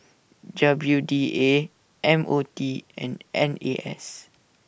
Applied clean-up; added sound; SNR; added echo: none; none; none; none.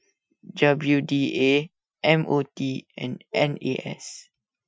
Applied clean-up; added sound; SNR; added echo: classical method Wiener filter.